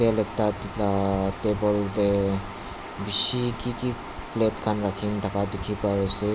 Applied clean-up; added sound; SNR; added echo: none; none; none; none.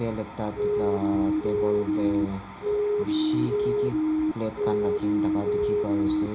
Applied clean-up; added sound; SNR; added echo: none; Siren; -3 dB; reverberation time 0.4 s.